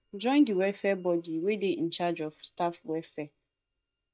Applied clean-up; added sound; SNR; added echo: neural mask model DeepFilterNet 3.